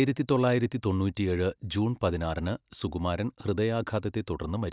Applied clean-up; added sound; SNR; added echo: none; none; none; none.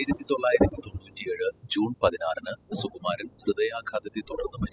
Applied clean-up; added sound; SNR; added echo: classical method spectral subtraction.